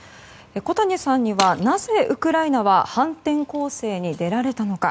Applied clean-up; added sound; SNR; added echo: none; Shatter; 16 dB; none.